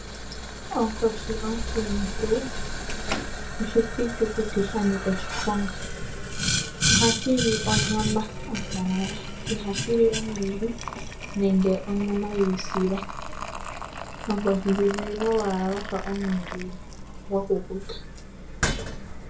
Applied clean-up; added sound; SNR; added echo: none; Boiling; 3 dB; reverberation time 0.2 s.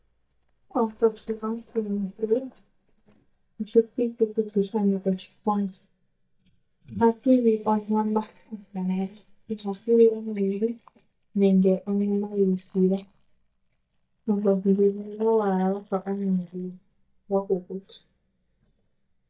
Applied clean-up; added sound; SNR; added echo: neural mask model DeepFilterNet 3.